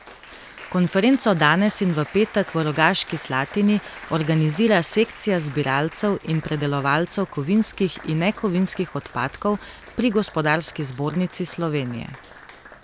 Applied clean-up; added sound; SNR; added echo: none; Applause; 20 dB; none.